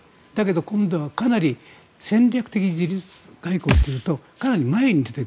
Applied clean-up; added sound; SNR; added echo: none; Thump, thud; 2 dB; none.